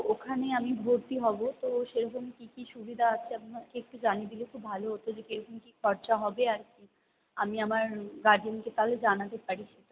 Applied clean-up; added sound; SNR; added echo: none; none; none; none.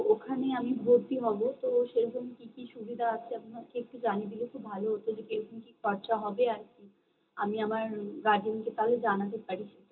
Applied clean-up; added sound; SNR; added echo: none; none; none; reverberation time 0.2 s.